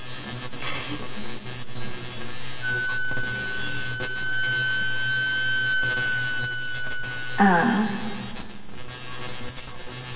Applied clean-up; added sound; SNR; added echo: none; Wind instrument, woodwind instrument; 4 dB; reverberation time 2.6 s.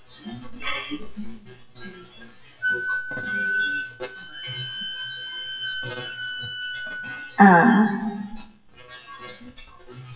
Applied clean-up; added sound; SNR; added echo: classical method WPE with log-MMSE.